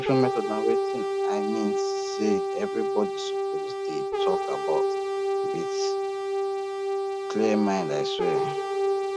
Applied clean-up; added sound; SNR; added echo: none; Brass instrument; -4 dB; none.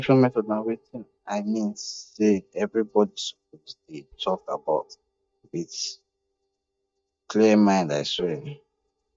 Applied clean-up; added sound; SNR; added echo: neural mask model DeepFilterNet 3.